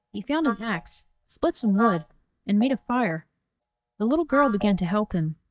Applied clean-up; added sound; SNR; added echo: neural mask model DeepFilterNet 3.